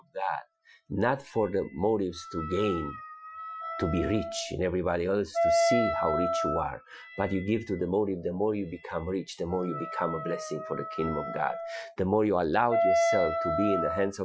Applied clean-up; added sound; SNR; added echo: classical method Wiener filter.